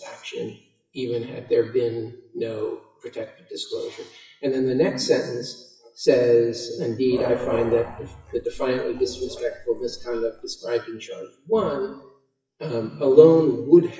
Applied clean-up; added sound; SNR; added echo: classical method WPE with log-MMSE.